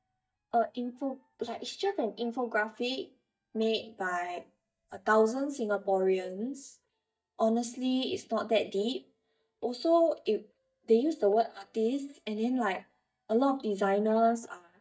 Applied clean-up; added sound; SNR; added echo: neural mask model DeepFilterNet 3.